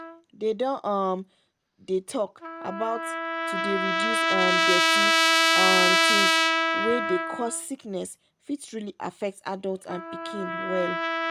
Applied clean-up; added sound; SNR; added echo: none; Trumpet; -5 dB; none.